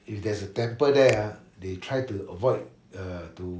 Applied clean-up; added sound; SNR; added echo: none; Finger snapping; 17 dB; none.